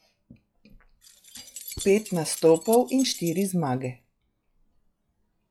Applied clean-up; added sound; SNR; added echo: classical method log-MMSE.